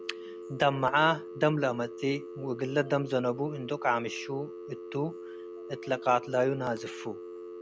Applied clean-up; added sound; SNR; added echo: none; Telephone; 12 dB; none.